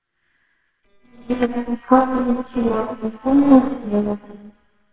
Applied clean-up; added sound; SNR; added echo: neural separator model SepFormer WHAMR!.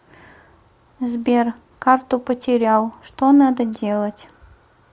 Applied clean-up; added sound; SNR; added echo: none; none; none; none.